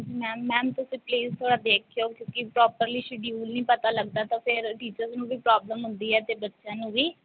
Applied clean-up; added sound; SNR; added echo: none; none; none; none.